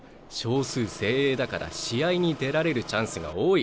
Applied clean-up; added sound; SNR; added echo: none; Engine; 16 dB; none.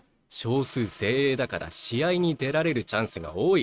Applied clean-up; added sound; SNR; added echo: neural mask model RNNoise.